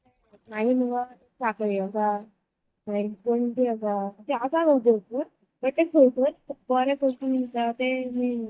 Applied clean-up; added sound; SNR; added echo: neural mask model DeepFilterNet 3.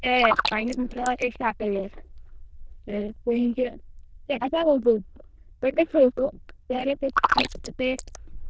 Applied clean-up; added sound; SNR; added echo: neural diffusion model UNIVERSE++.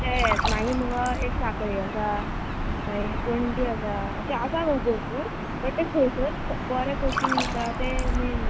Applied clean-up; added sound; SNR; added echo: none; Gull, seagull / Ocean + Splash, splatter; -1 dB; none.